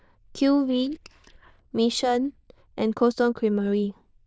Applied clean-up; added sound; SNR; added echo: neural diffusion model UNIVERSE++.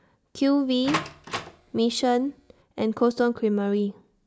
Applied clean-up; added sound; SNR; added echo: none; Door; 10 dB; none.